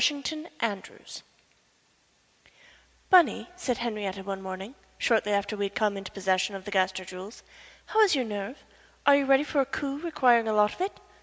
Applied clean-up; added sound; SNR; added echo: none; none; none; none.